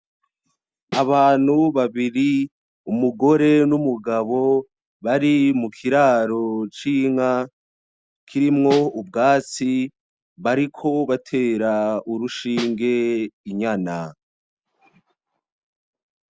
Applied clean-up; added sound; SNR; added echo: none; Snare drum; 10 dB; none.